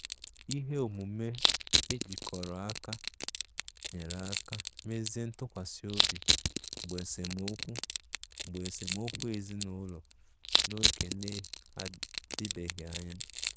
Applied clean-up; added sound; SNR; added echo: neural diffusion model UNIVERSE++.